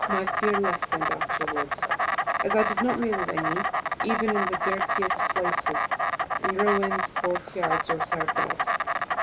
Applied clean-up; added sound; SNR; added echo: none; Insect; -3 dB; none.